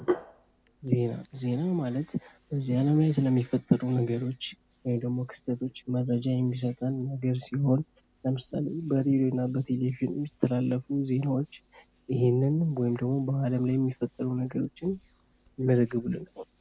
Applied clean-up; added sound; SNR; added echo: none; Hands; 18 dB; none.